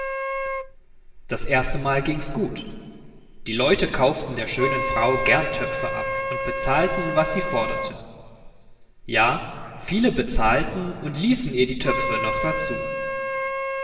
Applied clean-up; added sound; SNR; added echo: none; Wind instrument, woodwind instrument; 6 dB; reverberation time 2.4 s.